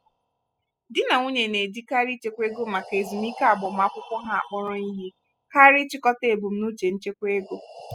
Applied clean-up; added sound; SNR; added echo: classical method spectral subtraction.